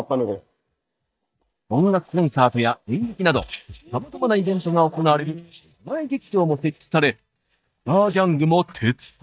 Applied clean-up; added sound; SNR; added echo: neural mask model DeepFilterNet 3.